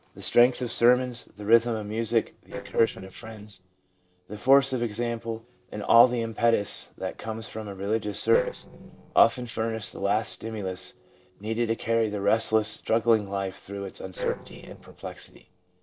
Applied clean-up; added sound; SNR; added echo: neural separator model SepFormer DNS4.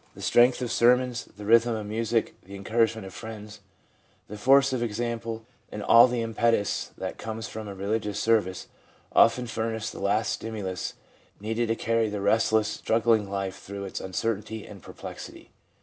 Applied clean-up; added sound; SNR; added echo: none; none; none; none.